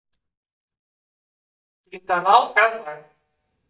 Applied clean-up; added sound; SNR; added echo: neural mask model DeepFilterNet 3.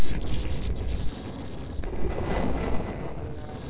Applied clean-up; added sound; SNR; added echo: neural separator model SepFormer DNS4.